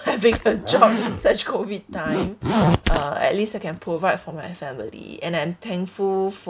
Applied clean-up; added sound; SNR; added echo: none; Zipper (clothing); 1 dB; none.